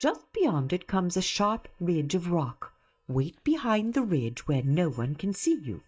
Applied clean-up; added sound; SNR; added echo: neural mask model DeepFilterNet 3.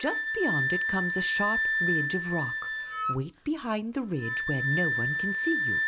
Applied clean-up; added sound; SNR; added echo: none; Wind instrument, woodwind instrument; -2 dB; none.